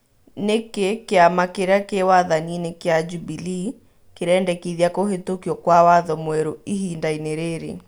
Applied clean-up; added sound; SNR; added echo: none; none; none; none.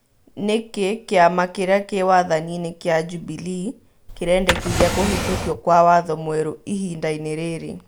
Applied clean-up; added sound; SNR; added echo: none; Drawer open or close; 3 dB; none.